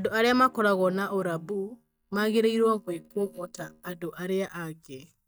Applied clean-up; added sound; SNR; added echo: neural mask model DeepFilterNet 3.